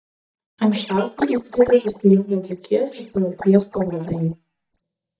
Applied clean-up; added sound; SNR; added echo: neural mask model DeepFilterNet 3.